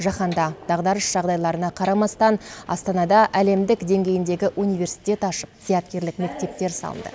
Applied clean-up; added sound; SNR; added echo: none; none; none; none.